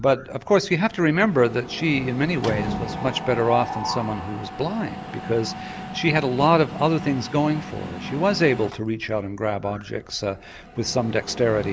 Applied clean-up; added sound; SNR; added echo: none; Mechanisms; 10 dB; none.